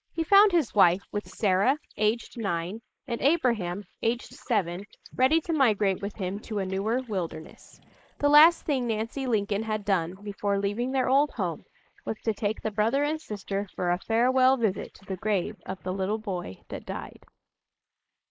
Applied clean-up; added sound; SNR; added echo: neural mask model Resemble Enhance denoiser.